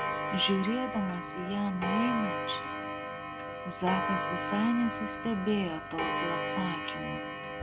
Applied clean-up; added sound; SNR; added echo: none; Clock; 2 dB; none.